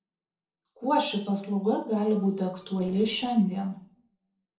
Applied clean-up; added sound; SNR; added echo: neural separator model SepFormer DNS4.